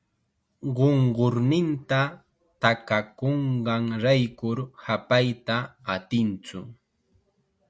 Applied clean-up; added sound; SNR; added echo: none; none; none; none.